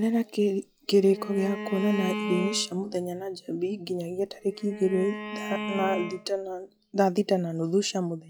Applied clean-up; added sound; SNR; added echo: classical method log-MMSE.